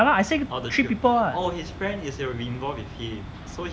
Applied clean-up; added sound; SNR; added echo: none; none; none; none.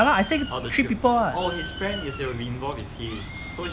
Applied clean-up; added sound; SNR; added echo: none; Bird; 13 dB; none.